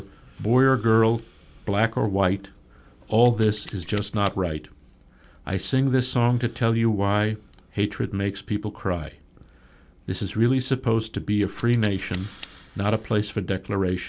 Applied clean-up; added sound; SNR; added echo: none; Scissors; 12 dB; none.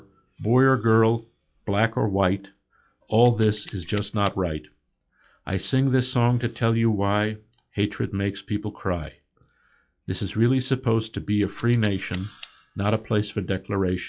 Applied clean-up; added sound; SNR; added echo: classical method log-MMSE.